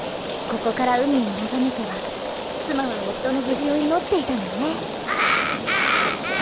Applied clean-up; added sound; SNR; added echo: none; Rain; 5 dB; none.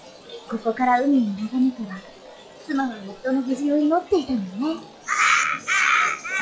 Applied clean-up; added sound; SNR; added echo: classical method log-MMSE.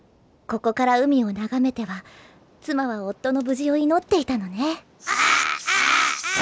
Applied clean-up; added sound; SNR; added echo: none; none; none; none.